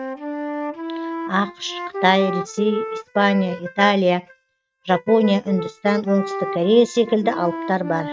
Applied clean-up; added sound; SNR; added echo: neural mask model RNNoise.